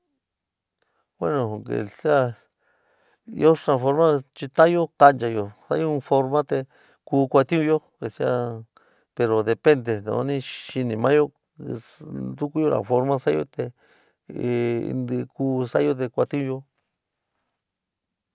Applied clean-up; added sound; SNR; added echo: none; none; none; none.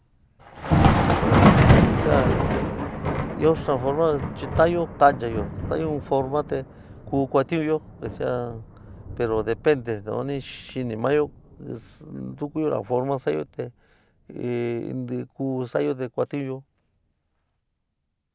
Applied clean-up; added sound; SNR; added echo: none; Thunder; 0 dB; none.